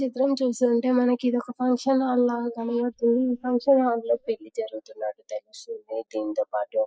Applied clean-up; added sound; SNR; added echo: neural mask model Resemble Enhance denoiser.